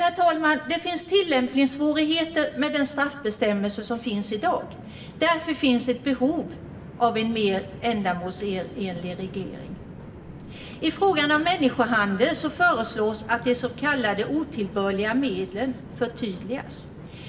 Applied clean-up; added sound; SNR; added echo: none; Train; 16 dB; reverberation time 0.8 s.